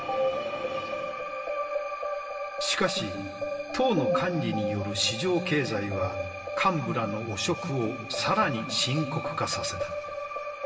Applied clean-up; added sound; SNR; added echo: none; none; none; reverberation time 1.3 s.